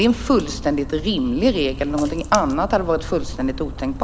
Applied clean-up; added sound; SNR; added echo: none; Splash, splatter; 10 dB; none.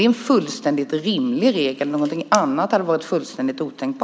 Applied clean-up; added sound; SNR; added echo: none; none; none; none.